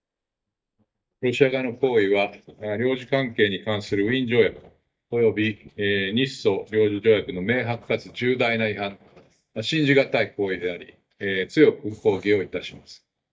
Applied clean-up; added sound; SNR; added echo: neural mask model DeepFilterNet 3.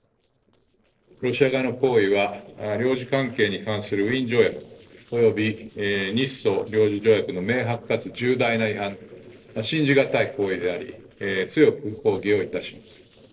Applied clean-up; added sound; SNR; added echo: neural separator model SepFormer DNS4.